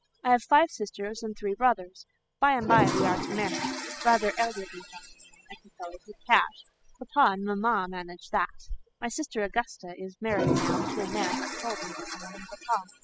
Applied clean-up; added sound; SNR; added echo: classical method spectral subtraction.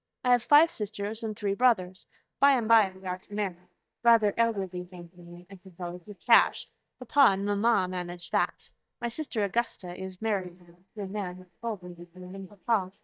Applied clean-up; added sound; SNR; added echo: neural mask model DeepFilterNet 3.